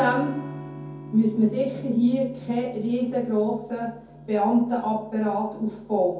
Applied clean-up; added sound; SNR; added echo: none; Electric guitar / Strum; 15 dB; reverberation time 0.6 s.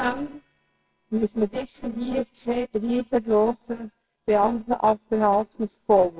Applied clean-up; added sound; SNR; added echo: neural separator model SepFormer WHAMR!.